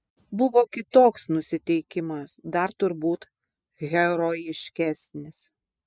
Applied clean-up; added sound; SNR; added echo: none; none; none; none.